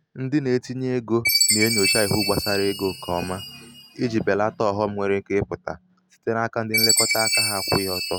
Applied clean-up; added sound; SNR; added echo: none; Chime; 2 dB; none.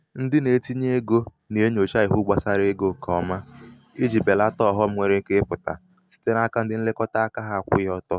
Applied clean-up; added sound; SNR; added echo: none; none; none; none.